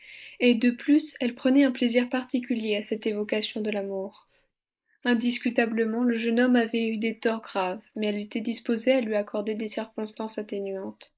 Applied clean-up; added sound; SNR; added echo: neural mask model Resemble Enhance denoiser.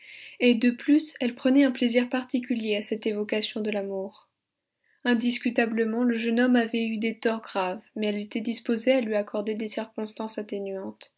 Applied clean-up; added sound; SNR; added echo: none; none; none; none.